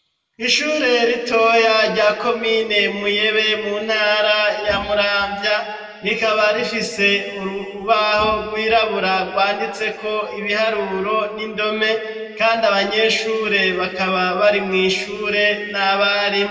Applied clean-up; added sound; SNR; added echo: none; Thump, thud; 20 dB; reverberation time 1.9 s.